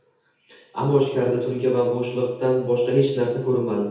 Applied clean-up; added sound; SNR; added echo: none; none; none; reverberation time 0.8 s.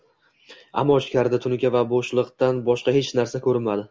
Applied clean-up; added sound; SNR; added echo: none; none; none; none.